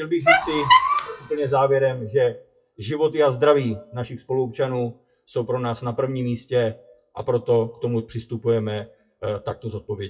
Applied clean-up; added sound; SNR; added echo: classical method WPE with log-MMSE.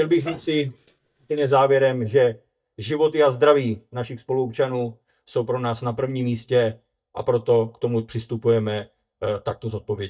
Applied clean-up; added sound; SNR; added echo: neural mask model DeepFilterNet 3.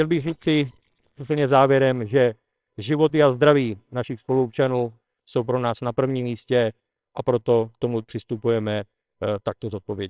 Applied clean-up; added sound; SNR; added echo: neural separator model SepFormer WHAMR!.